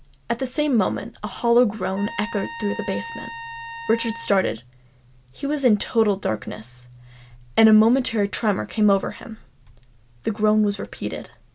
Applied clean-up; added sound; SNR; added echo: none; Trumpet; 12 dB; none.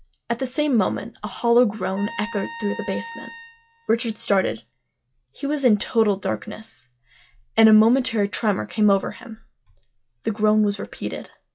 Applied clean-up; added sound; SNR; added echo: classical method log-MMSE.